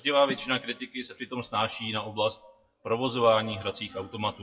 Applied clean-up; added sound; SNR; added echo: classical method WPE with log-MMSE.